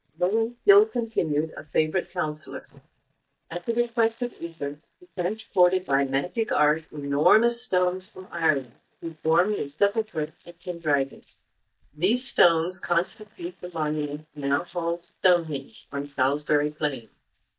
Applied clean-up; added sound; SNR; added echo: neural mask model DeepFilterNet 3.